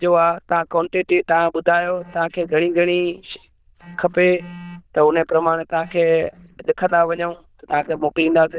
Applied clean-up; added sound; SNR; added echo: neural diffusion model UNIVERSE++.